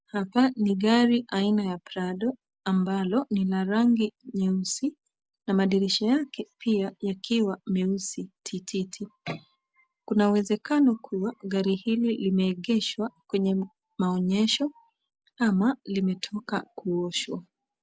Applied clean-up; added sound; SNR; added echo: none; none; none; none.